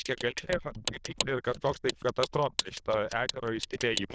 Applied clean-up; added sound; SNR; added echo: neural diffusion model UNIVERSE++.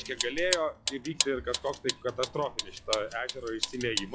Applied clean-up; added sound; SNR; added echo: classical method log-MMSE.